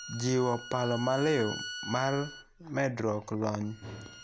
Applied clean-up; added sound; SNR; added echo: none; Bowed string instrument; 13 dB; none.